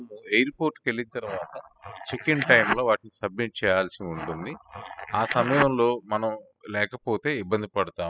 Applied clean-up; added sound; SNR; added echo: classical method spectral subtraction.